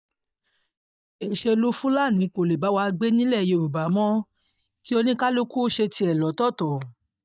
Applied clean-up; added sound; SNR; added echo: neural mask model DeepFilterNet 3.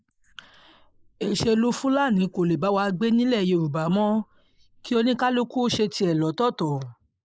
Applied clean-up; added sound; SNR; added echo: neural mask model Resemble Enhance denoiser.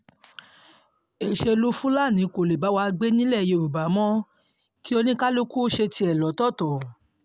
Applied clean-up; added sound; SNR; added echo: none; none; none; none.